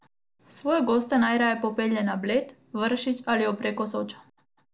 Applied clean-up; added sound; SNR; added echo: none; none; none; none.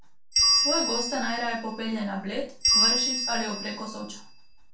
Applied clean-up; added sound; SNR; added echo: none; Bell; -5 dB; reverberation time 0.3 s.